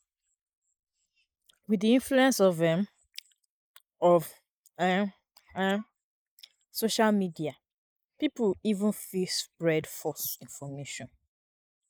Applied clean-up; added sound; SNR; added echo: neural mask model Resemble Enhance denoiser.